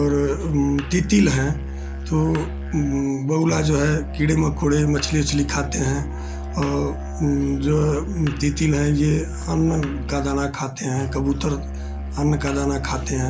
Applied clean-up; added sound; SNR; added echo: none; Musical instrument; 8 dB; none.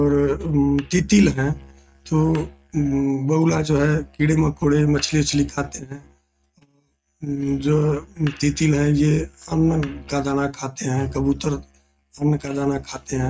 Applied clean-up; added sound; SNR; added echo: neural mask model RNNoise.